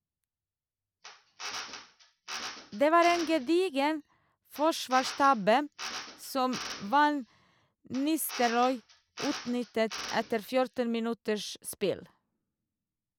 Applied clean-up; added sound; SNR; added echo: none; Drill; 13 dB; none.